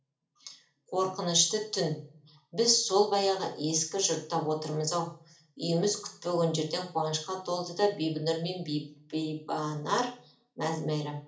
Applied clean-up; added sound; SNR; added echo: none; none; none; reverberation time 0.4 s.